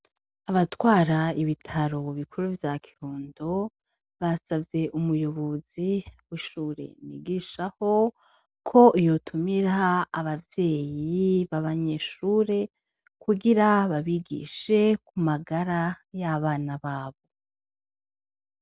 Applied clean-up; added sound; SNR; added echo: none; none; none; none.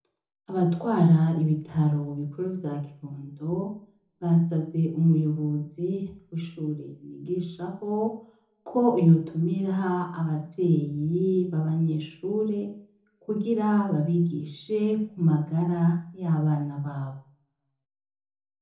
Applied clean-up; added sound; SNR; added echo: none; none; none; reverberation time 0.6 s.